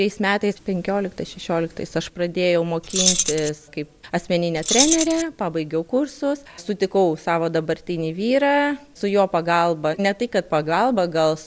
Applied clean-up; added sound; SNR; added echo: none; Keys jangling; 0 dB; none.